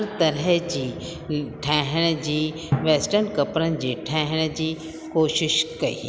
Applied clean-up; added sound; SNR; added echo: none; Drum; 13 dB; none.